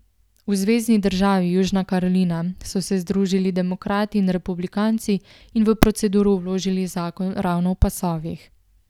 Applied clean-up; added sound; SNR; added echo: none; none; none; none.